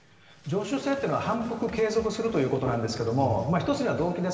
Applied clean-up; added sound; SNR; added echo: none; Run; 18 dB; reverberation time 2.3 s.